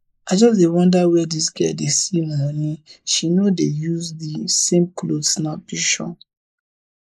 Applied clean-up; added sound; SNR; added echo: neural mask model Resemble Enhance denoiser.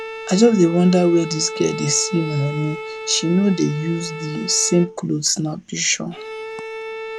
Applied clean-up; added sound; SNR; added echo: none; Bowed string instrument; 11 dB; none.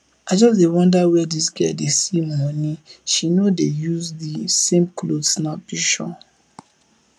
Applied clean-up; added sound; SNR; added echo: none; none; none; none.